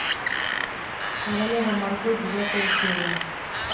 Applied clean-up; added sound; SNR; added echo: none; Wind; -2 dB; reverberation time 0.8 s.